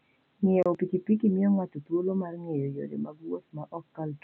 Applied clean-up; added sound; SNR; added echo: none; none; none; none.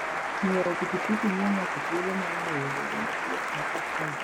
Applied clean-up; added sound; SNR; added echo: none; Applause; -1 dB; none.